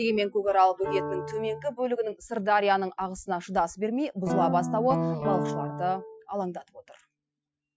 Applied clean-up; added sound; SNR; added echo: classical method Wiener filter.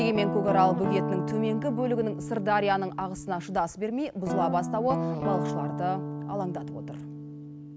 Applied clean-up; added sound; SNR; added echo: none; Guitar; 3 dB; none.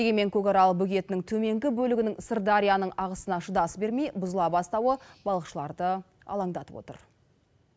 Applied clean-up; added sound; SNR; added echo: none; none; none; none.